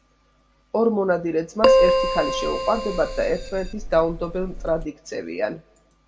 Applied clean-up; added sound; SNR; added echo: none; Keyboard (musical); -2 dB; reverberation time 0.2 s.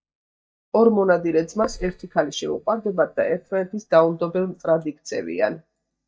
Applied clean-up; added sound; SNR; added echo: neural mask model DeepFilterNet 3.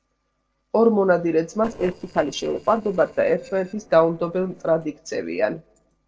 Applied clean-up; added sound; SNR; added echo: neural separator model SepFormer DNS4.